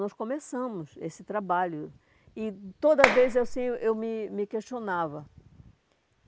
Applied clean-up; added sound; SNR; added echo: none; Clapping; -1 dB; none.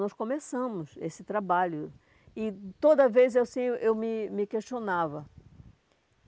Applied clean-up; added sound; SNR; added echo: none; none; none; none.